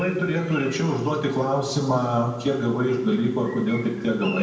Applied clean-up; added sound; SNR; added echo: none; Bird vocalization, bird call, bird song; 19 dB; reverberation time 1.2 s.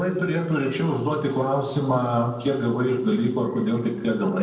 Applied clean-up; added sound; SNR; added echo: neural separator model SepFormer DNS4.